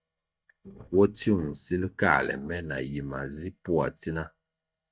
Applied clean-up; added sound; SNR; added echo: neural mask model DeepFilterNet 3.